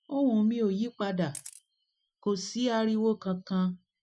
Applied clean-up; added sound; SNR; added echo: classical method Wiener filter.